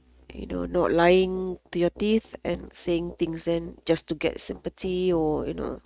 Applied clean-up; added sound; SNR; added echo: neural mask model RNNoise.